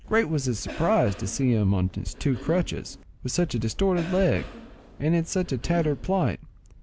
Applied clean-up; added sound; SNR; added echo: none; Cough; 17 dB; none.